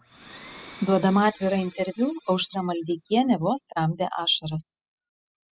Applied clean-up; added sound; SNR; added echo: classical method spectral subtraction.